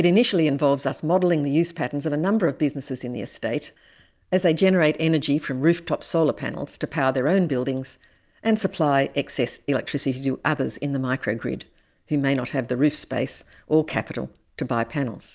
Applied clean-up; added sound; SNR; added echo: none; none; none; none.